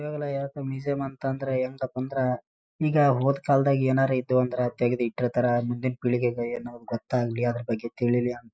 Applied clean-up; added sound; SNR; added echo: neural mask model Resemble Enhance denoiser.